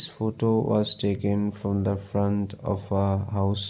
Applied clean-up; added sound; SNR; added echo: none; none; none; none.